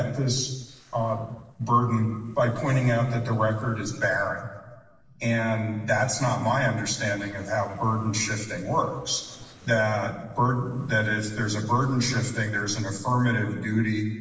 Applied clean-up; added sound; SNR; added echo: neural separator model SepFormer DNS4.